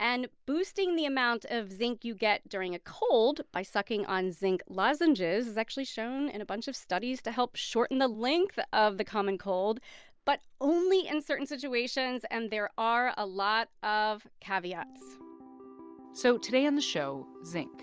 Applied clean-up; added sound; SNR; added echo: none; none; none; none.